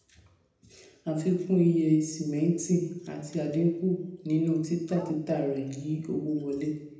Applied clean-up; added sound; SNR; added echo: none; Bark; 19 dB; reverberation time 0.8 s.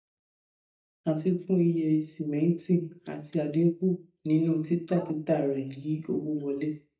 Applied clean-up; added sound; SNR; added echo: neural mask model DeepFilterNet 3.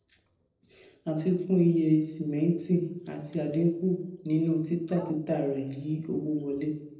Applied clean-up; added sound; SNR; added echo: neural separator model SepFormer DNS4.